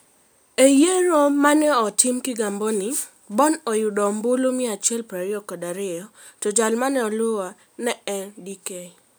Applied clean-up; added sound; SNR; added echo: none; none; none; none.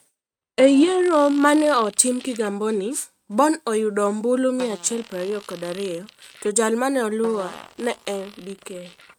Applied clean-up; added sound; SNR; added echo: neural mask model RNNoise.